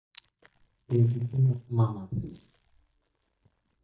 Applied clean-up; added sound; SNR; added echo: neural mask model DeepFilterNet 3.